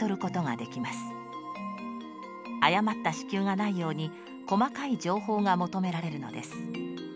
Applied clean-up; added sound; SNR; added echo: none; none; none; none.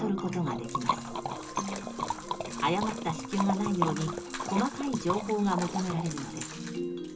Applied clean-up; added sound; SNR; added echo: none; Liquid; 5 dB; reverberation time 0.2 s.